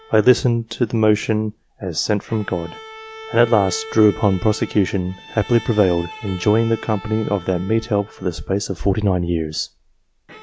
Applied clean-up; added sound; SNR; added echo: none; Bowed string instrument; 19 dB; none.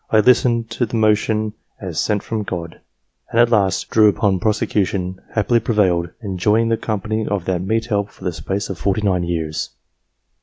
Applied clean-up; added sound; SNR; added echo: none; none; none; none.